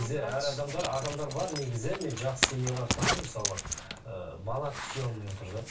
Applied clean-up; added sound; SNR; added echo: none; Zipper (clothing); 2 dB; reverberation time 0.2 s.